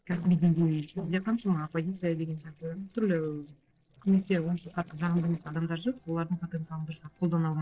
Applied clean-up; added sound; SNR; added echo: neural separator model SepFormer DNS4.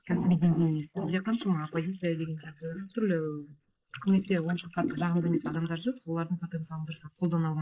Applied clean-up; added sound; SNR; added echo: neural mask model Resemble Enhance denoiser.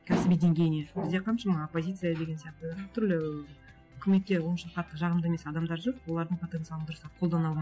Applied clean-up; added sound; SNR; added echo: none; none; none; none.